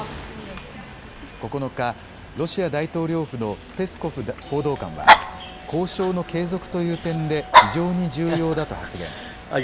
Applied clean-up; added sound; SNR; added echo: none; Dog; -2 dB; none.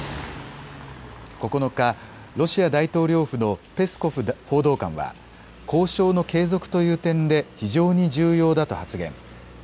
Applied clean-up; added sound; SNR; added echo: none; none; none; none.